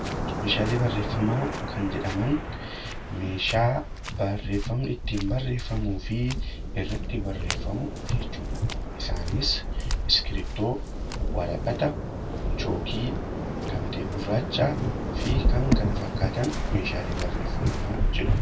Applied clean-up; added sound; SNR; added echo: none; Waves, surf; -1 dB; reverberation time 0.1 s.